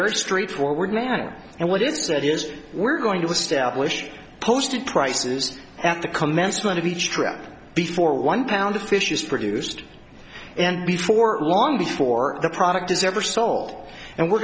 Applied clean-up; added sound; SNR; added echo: none; none; none; none.